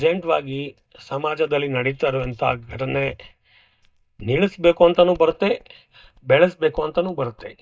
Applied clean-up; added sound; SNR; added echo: neural mask model DeepFilterNet 3.